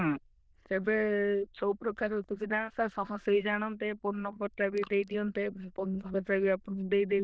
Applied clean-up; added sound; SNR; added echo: neural diffusion model UNIVERSE++.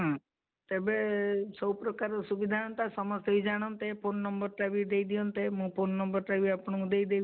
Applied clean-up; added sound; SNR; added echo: none; none; none; none.